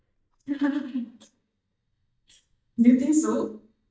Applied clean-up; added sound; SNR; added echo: neural mask model DeepFilterNet 3.